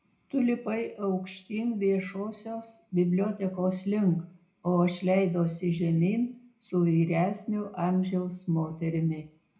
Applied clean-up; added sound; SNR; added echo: none; none; none; reverberation time 0.3 s.